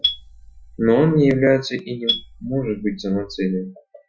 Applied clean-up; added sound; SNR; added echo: classical method Wiener filter.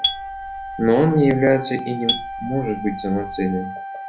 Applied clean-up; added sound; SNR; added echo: none; Marimba, xylophone + Wind instrument, woodwind instrument; 7 dB; none.